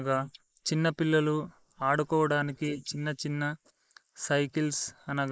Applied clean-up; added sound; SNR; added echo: neural mask model Resemble Enhance denoiser.